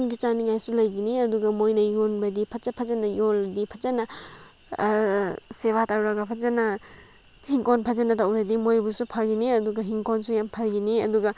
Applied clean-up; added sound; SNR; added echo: none; none; none; none.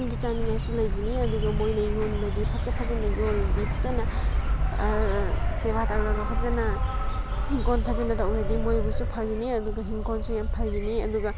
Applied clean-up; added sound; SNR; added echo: none; Insect; -4 dB; none.